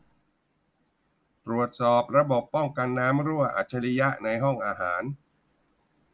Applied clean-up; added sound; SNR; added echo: none; none; none; none.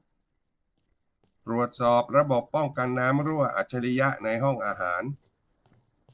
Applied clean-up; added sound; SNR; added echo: neural separator model SepFormer DNS4.